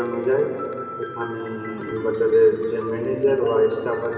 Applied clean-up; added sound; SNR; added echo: none; Piano; 10 dB; reverberation time 2.5 s.